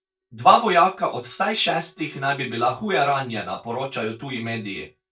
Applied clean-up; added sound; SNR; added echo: neural mask model DeepFilterNet 3.